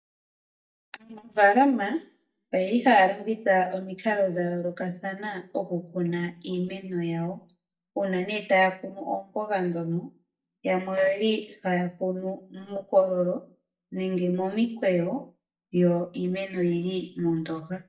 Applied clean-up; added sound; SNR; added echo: neural mask model DeepFilterNet 3.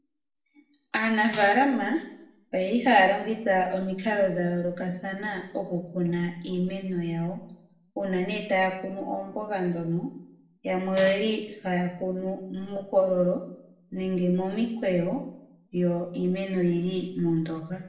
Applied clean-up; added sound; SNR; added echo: none; Tambourine; 2 dB; reverberation time 0.7 s.